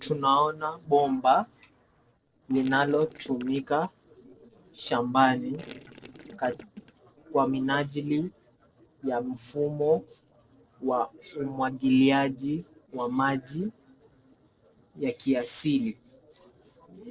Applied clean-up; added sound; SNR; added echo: neural separator model SepFormer DNS4.